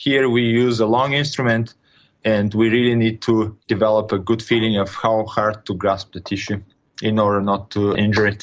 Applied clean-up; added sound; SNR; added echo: neural mask model Resemble Enhance denoiser.